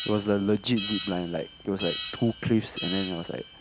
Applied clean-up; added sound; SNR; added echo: none; Alarm; 9 dB; none.